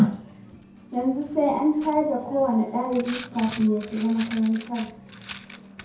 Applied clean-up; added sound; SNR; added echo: none; Coin (dropping); 16 dB; reverberation time 0.6 s.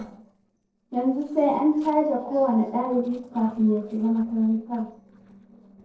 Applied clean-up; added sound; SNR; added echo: neural separator model SepFormer DNS4.